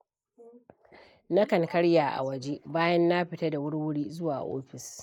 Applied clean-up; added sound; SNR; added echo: neural mask model Resemble Enhance denoiser.